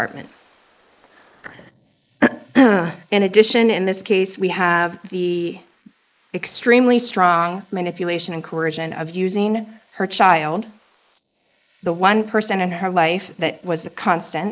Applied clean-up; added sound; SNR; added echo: neural mask model Resemble Enhance denoiser.